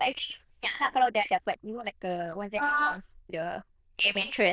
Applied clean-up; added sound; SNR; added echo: neural diffusion model UNIVERSE++.